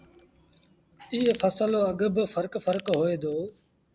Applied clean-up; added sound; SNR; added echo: none; Ratchet, pawl / Tools; 17 dB; none.